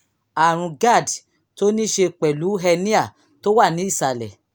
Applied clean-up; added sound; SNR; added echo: none; none; none; none.